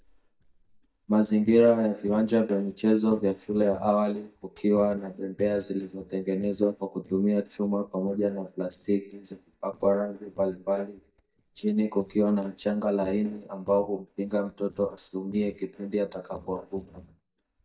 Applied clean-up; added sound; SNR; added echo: neural mask model DeepFilterNet 3.